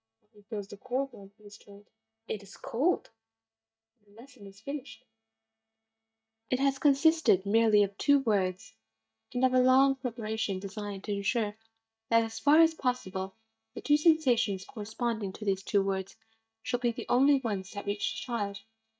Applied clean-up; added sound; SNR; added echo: neural mask model DeepFilterNet 3.